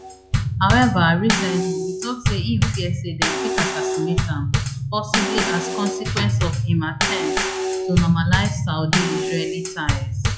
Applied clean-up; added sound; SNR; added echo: classical method log-MMSE.